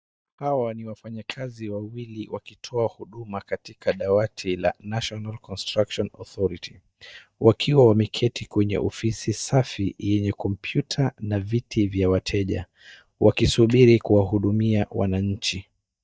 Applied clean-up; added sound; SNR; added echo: neural mask model DeepFilterNet 3.